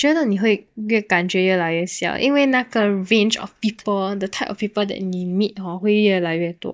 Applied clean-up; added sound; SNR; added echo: neural mask model DeepFilterNet 3.